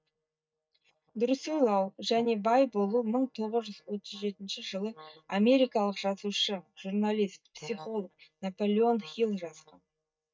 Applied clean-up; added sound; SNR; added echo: neural mask model DeepFilterNet 3.